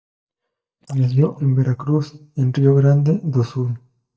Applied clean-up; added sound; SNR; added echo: neural mask model DeepFilterNet 3.